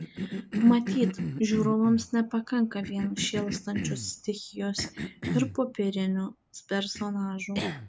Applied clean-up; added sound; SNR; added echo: none; Cough; 7 dB; none.